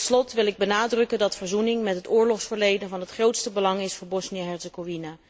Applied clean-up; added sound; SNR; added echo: none; none; none; none.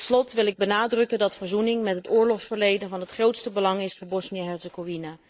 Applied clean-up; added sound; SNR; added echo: neural mask model Resemble Enhance denoiser.